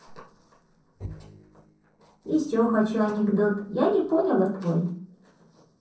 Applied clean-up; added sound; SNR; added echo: neural separator model SepFormer DNS4.